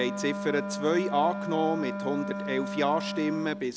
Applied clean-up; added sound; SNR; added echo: none; Wind instrument, woodwind instrument; 5 dB; none.